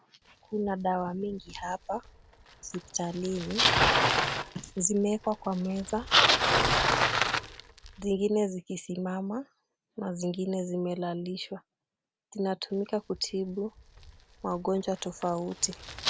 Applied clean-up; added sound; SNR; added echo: none; Bicycle; -1 dB; none.